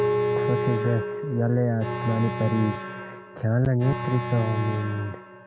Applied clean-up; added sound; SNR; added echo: none; Keyboard (musical) + Alarm; 4 dB; none.